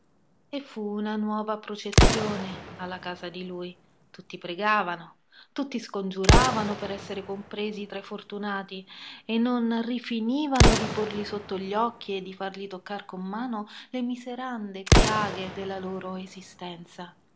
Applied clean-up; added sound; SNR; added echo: none; Explosion; -2 dB; none.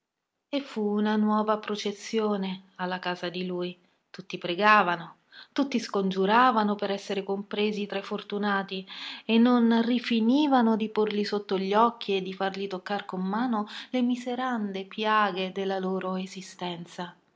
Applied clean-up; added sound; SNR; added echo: none; none; none; none.